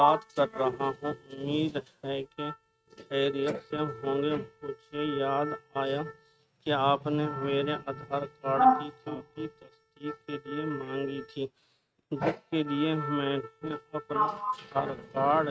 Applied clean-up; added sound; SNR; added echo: neural mask model RNNoise.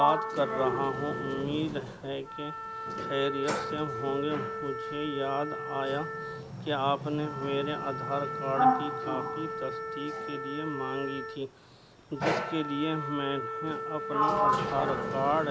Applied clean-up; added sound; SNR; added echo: none; Wind instrument, woodwind instrument + Sliding door; 0 dB; none.